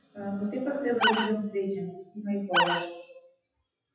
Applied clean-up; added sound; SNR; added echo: classical method WPE with log-MMSE.